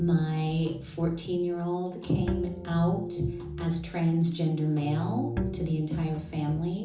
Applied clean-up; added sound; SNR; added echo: none; Bowed string instrument; 8 dB; reverberation time 0.7 s.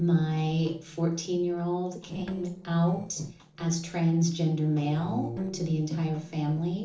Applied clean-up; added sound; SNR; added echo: neural separator model SepFormer DNS4.